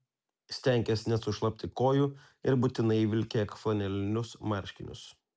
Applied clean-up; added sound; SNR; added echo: none; none; none; none.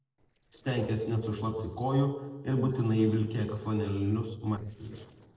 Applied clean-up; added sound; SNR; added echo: neural separator model SepFormer DNS4.